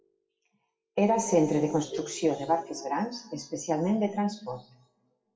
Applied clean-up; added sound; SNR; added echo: classical method WPE with log-MMSE.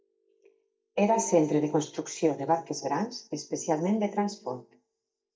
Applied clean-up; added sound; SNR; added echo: neural mask model DeepFilterNet 3.